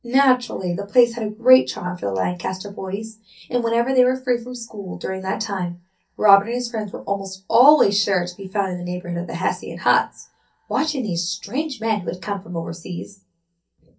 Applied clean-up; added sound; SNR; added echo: none; none; none; reverberation time 0.3 s.